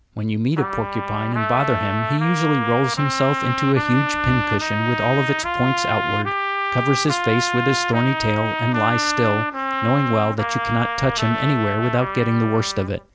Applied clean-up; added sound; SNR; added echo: none; Trumpet; 3 dB; none.